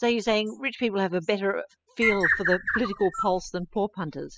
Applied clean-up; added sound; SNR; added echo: classical method spectral subtraction.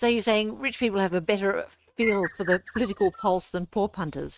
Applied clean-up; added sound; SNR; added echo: neural mask model RNNoise.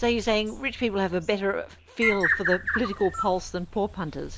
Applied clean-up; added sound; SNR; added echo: none; Bird; 5 dB; none.